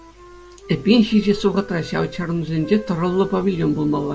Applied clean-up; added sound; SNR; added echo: none; Wind instrument, woodwind instrument; 20 dB; none.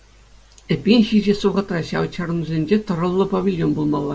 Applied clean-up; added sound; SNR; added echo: none; none; none; none.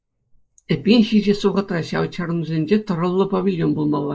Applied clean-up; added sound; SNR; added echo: neural mask model Resemble Enhance denoiser.